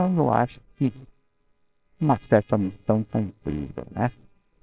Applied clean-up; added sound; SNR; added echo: neural separator model SepFormer WHAMR!.